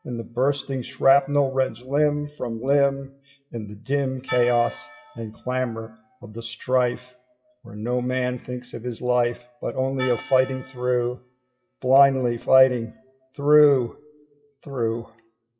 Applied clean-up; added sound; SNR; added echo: classical method WPE with log-MMSE.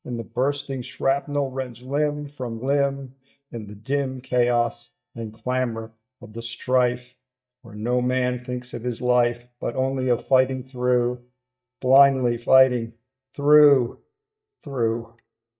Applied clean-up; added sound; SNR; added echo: neural mask model DeepFilterNet 3.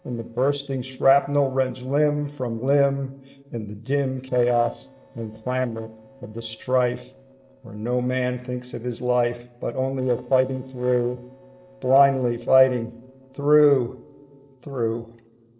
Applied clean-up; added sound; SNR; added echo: neural separator model SepFormer DNS4.